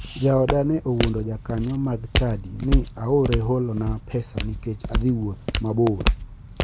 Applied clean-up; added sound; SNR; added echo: none; Walk, footsteps; 3 dB; none.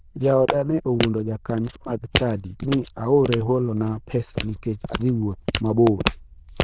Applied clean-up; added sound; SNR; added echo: neural diffusion model UNIVERSE++.